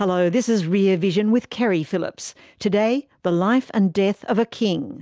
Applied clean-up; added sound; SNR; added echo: none; none; none; none.